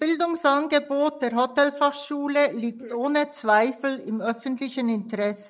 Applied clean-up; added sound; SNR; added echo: neural mask model Resemble Enhance denoiser.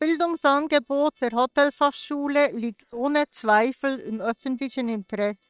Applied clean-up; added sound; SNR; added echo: neural separator model SepFormer WHAM!.